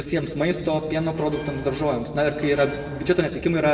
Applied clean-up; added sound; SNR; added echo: none; Bell; 17 dB; reverberation time 1.6 s.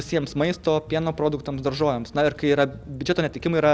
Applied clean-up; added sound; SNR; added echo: none; none; none; none.